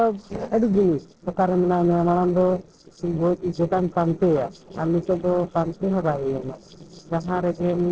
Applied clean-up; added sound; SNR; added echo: neural separator model SepFormer DNS4.